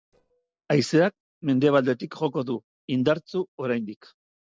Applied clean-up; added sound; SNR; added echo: neural separator model SepFormer DNS4.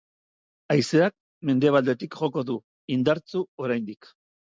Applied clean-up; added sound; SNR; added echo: none; none; none; none.